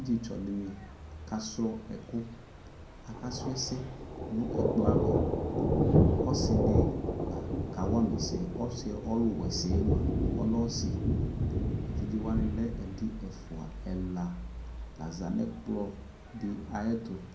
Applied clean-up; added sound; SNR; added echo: none; Thunder; -3 dB; reverberation time 0.6 s.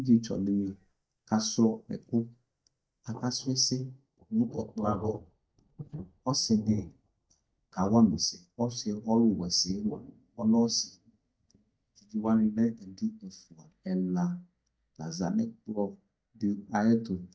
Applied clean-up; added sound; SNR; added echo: neural mask model DeepFilterNet 3.